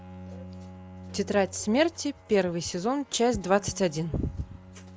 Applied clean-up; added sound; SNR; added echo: none; Bowed string instrument; 17 dB; none.